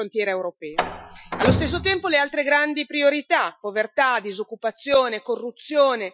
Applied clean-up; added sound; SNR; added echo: classical method Wiener filter.